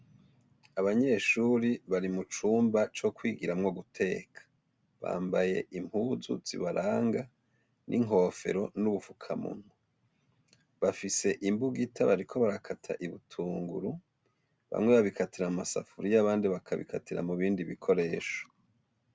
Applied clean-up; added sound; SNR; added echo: none; none; none; none.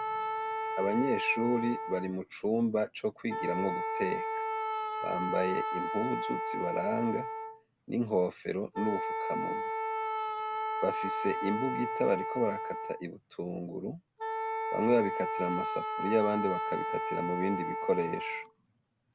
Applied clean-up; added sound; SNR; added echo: none; Wind instrument, woodwind instrument; 2 dB; none.